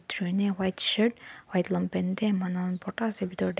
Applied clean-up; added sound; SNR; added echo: none; none; none; none.